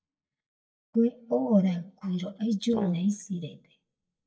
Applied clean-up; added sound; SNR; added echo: neural mask model DeepFilterNet 3.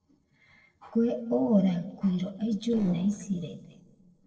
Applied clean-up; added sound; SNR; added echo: neural separator model SepFormer DNS4.